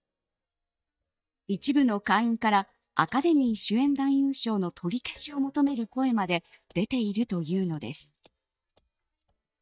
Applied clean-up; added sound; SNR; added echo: neural mask model DeepFilterNet 3.